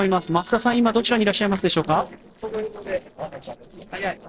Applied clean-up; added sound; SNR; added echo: neural separator model SepFormer DNS4.